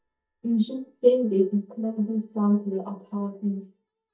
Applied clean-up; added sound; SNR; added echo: neural mask model DeepFilterNet 3.